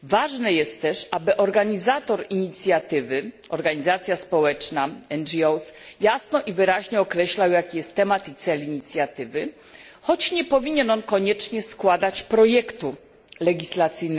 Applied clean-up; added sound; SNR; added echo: none; none; none; none.